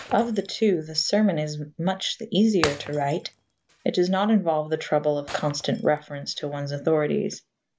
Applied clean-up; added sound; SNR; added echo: none; Shatter; 17 dB; none.